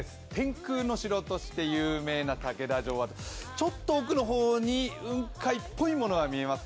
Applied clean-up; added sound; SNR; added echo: none; none; none; none.